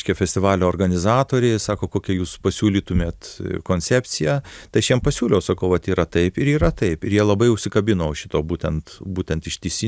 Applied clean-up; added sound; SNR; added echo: none; none; none; none.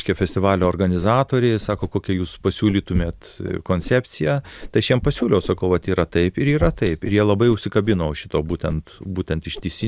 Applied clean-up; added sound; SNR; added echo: none; Whoosh, swoosh, swish; 20 dB; none.